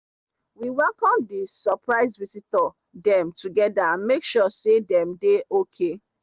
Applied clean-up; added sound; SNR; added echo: none; none; none; none.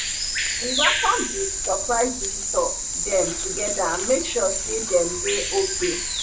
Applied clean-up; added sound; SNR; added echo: none; Bird vocalization, bird call, bird song; 0 dB; reverberation time 0.2 s.